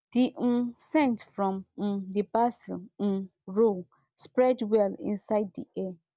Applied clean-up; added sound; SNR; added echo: none; none; none; none.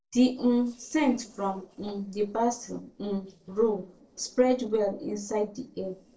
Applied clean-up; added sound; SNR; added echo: neural separator model SepFormer DNS4.